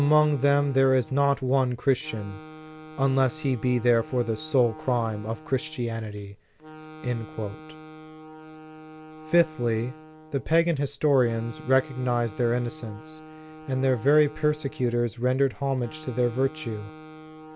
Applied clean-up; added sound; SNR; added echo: none; Wind instrument, woodwind instrument; 18 dB; none.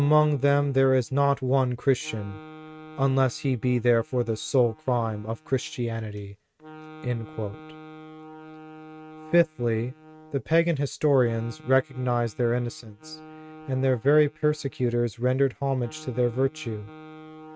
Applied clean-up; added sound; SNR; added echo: neural mask model RNNoise.